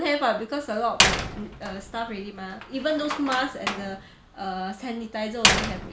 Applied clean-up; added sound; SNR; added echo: none; Slam; 0 dB; none.